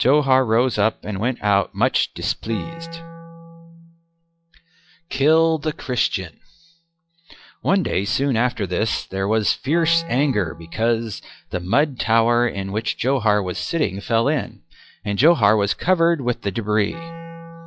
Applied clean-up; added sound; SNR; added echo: classical method log-MMSE.